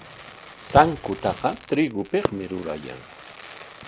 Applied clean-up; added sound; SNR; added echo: none; Fireworks; 10 dB; none.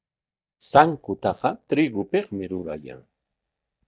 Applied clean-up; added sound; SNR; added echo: neural mask model DeepFilterNet 3.